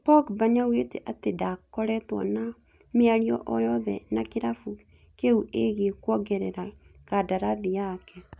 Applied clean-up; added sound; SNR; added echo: none; none; none; none.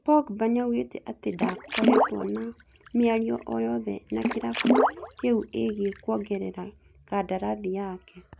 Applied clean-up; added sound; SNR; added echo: none; Water / Splash, splatter; 0 dB; none.